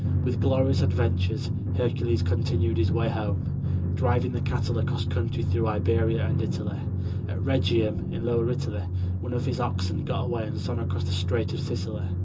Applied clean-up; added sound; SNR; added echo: none; Drum; -4 dB; reverberation time 0.2 s.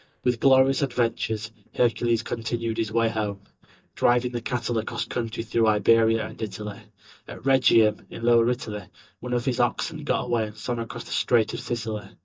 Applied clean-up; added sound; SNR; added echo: neural mask model DeepFilterNet 3.